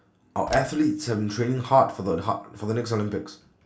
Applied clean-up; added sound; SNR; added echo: none; Slam; 17 dB; reverberation time 0.3 s.